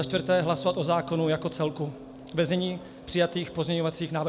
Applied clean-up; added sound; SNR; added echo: none; Bass guitar; 16 dB; none.